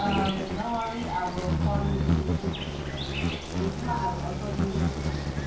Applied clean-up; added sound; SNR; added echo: none; Insect; -4 dB; reverberation time 0.9 s.